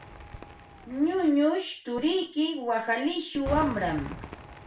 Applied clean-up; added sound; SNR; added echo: none; Cheering / Fireworks; 14 dB; reverberation time 0.3 s.